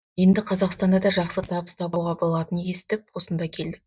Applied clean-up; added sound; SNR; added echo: neural mask model DeepFilterNet 3.